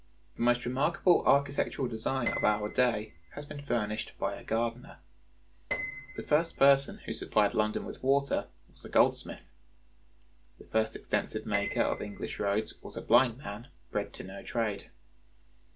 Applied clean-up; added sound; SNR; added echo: none; Piano; 13 dB; none.